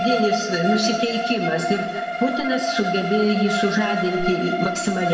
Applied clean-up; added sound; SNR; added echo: none; Bowed string instrument; 3 dB; reverberation time 1.5 s.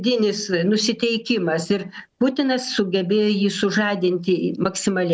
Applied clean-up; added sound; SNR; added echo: none; none; none; none.